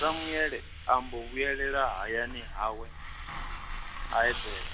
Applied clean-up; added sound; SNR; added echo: none; Hiss; 6 dB; none.